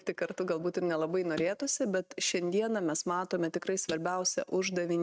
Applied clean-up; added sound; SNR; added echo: neural mask model RNNoise.